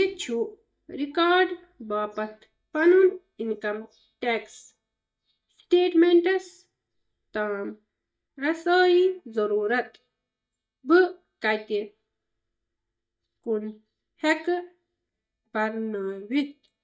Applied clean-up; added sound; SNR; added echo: neural mask model DeepFilterNet 3.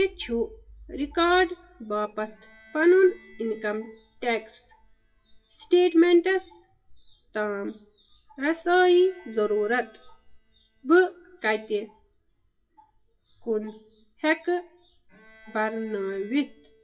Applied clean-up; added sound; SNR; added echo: classical method WPE with log-MMSE.